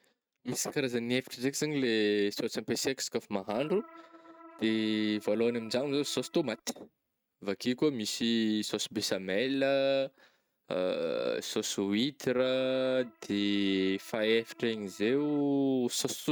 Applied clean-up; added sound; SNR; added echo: neural mask model RNNoise.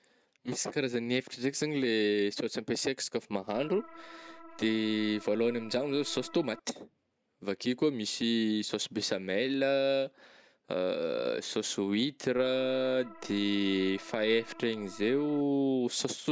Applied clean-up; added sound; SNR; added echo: none; Organ; 18 dB; none.